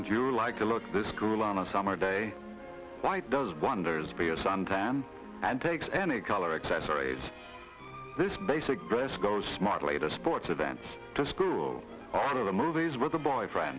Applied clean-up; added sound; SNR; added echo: none; none; none; none.